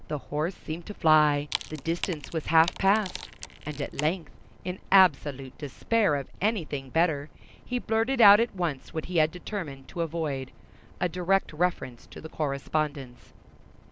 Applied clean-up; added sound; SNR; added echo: none; Wood; 13 dB; none.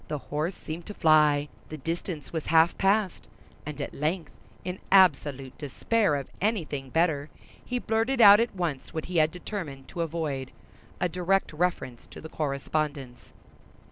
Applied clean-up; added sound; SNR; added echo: none; none; none; none.